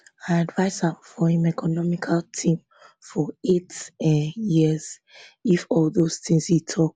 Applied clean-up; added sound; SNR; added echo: none; none; none; none.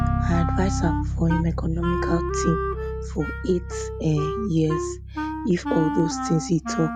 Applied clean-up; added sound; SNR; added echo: none; Wind instrument, woodwind instrument + Bass guitar; 1 dB; none.